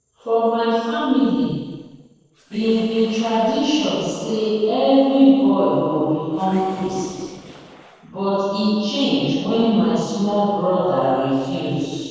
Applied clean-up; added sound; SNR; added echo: neural separator model SepFormer DNS4.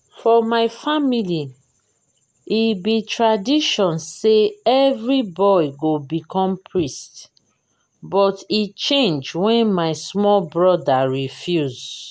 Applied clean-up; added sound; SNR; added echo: none; none; none; none.